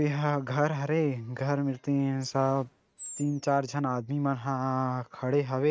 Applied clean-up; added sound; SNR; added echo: neural mask model RNNoise.